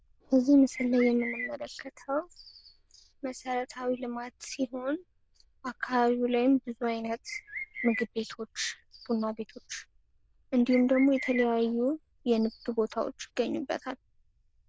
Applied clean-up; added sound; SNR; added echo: neural diffusion model UNIVERSE++.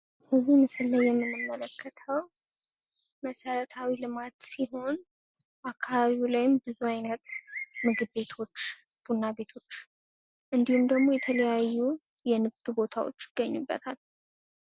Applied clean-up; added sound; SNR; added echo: none; Bird; 13 dB; none.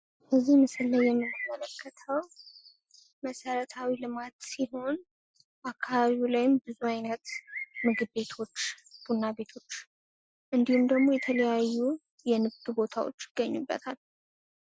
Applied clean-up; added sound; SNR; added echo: classical method Wiener filter.